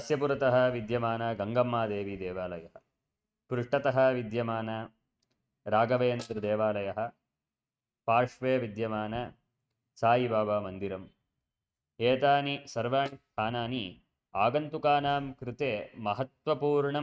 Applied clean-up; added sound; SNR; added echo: neural mask model RNNoise.